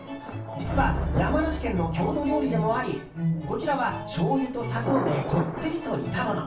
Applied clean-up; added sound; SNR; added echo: none; Thunder; 10 dB; reverberation time 0.4 s.